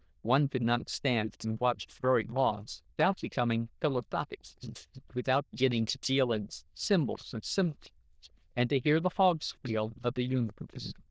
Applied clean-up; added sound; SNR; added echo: neural diffusion model UNIVERSE++.